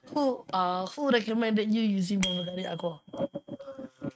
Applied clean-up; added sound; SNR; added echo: neural mask model RNNoise.